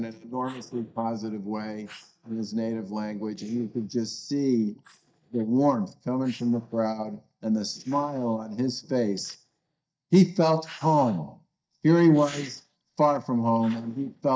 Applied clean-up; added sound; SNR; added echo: neural mask model DeepFilterNet 3.